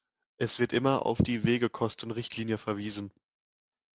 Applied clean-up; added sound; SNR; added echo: none; none; none; none.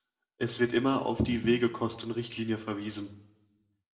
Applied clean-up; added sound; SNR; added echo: none; none; none; reverberation time 0.7 s.